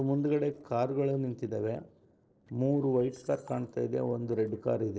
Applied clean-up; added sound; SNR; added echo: neural separator model SepFormer DNS4.